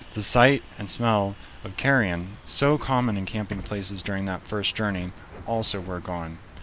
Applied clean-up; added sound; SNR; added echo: none; Bus; 19 dB; none.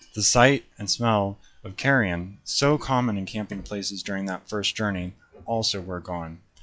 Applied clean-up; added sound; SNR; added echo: classical method log-MMSE.